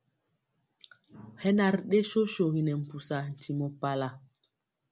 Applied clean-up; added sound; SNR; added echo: none; none; none; none.